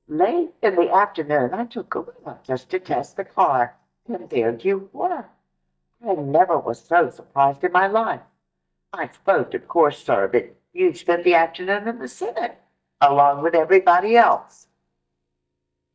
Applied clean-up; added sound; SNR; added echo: neural mask model DeepFilterNet 3.